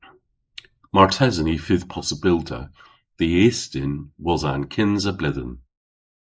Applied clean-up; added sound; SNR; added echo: neural mask model Resemble Enhance denoiser.